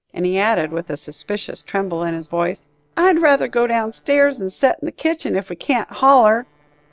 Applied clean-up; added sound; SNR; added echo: neural separator model SepFormer DNS4.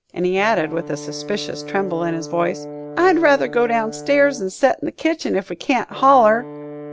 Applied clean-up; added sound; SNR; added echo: none; Brass instrument; 15 dB; none.